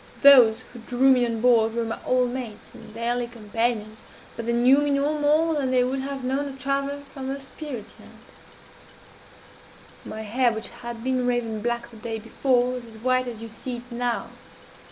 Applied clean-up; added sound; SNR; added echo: none; none; none; none.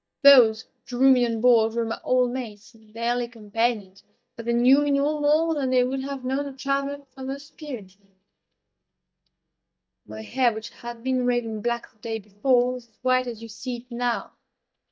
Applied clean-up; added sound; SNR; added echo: neural mask model DeepFilterNet 3.